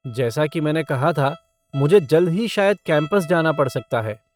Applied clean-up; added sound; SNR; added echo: neural mask model RNNoise.